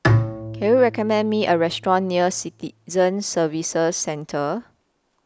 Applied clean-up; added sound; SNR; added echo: none; Bowed string instrument; 5 dB; none.